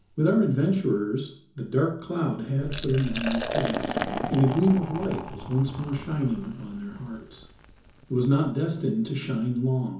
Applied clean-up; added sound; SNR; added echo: none; Liquid; 10 dB; reverberation time 0.6 s.